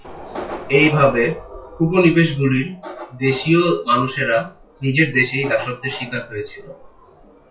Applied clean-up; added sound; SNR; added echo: classical method WPE with log-MMSE.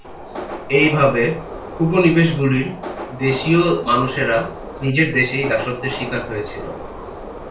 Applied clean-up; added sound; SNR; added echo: none; Subway, metro, underground; 12 dB; reverberation time 0.3 s.